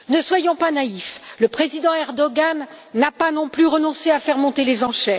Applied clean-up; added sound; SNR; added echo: none; none; none; none.